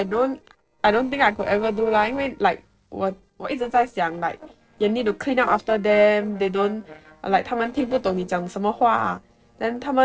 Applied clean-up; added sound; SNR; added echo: neural separator model SepFormer DNS4.